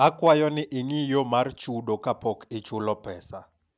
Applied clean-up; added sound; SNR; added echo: none; none; none; none.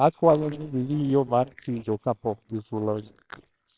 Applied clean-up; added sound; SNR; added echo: neural separator model SepFormer WHAMR!.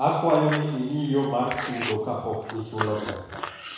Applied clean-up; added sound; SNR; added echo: none; Chewing, mastication; 11 dB; reverberation time 1.1 s.